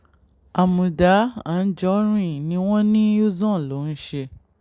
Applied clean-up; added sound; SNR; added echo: none; none; none; none.